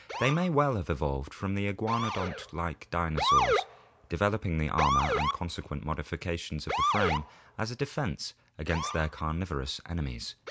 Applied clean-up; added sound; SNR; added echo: none; Motor vehicle (road) / Siren; 3 dB; none.